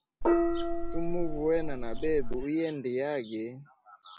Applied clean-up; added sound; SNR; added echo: none; Gong; -5 dB; none.